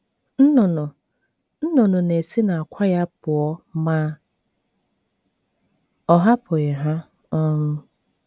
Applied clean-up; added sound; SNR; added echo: none; none; none; none.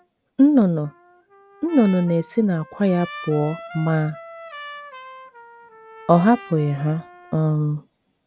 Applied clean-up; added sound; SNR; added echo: none; Trumpet; 19 dB; none.